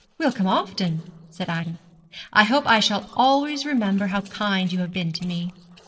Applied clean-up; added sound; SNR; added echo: neural separator model SepFormer DNS4.